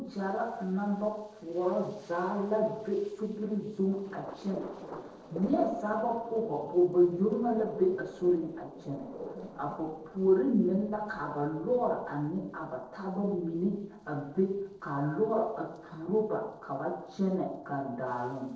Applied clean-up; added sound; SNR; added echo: neural separator model SepFormer DNS4.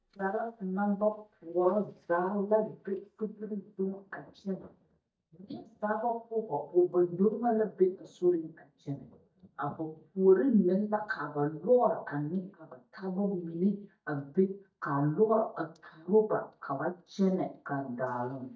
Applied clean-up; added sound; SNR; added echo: neural mask model DeepFilterNet 3.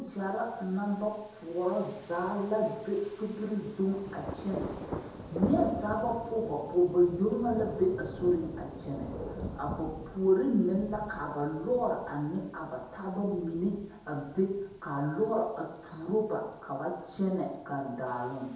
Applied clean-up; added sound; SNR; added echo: none; Thunder; 13 dB; reverberation time 0.8 s.